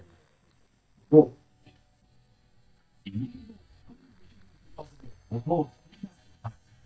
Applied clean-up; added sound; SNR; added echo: neural mask model DeepFilterNet 3.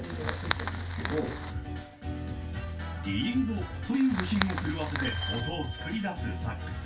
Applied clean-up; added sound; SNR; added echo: none; Fire; 4 dB; reverberation time 0.2 s.